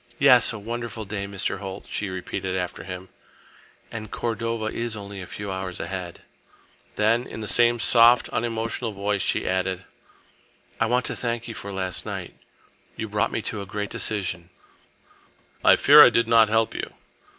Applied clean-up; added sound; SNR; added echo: none; none; none; none.